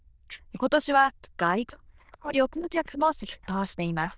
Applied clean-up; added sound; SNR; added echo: neural diffusion model UNIVERSE++.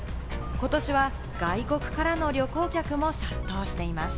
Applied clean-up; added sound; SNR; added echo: none; Telephone; 5 dB; none.